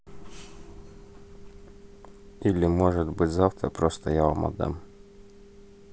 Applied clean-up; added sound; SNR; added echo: none; none; none; none.